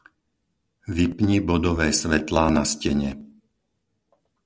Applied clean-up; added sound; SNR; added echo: none; none; none; none.